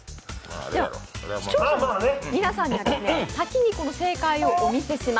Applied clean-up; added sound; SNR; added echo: none; none; none; none.